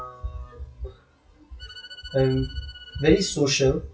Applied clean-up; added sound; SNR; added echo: classical method WPE with log-MMSE.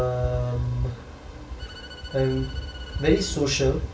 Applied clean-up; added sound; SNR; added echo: none; Bowed string instrument; 20 dB; reverberation time 0.3 s.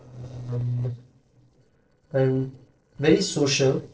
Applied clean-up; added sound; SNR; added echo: neural separator model SepFormer DNS4.